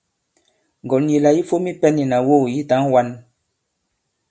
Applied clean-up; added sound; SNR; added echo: none; none; none; none.